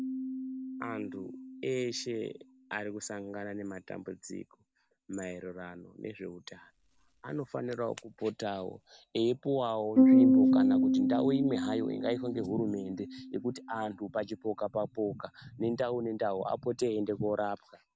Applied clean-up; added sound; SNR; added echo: none; Piano; -2 dB; none.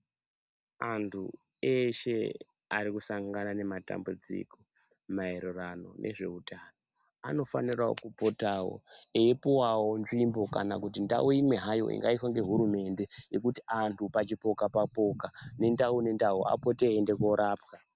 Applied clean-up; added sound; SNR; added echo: none; none; none; none.